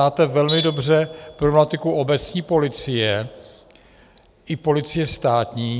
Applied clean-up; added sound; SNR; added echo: none; Tools; 14 dB; none.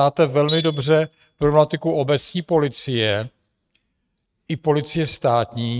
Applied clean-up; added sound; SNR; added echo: neural mask model RNNoise.